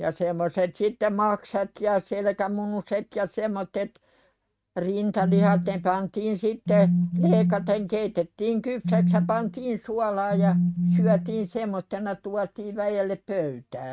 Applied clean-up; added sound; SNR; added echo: neural mask model RNNoise.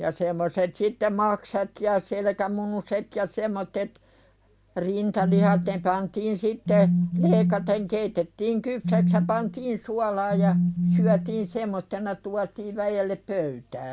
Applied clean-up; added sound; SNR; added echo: none; Telephone; -2 dB; none.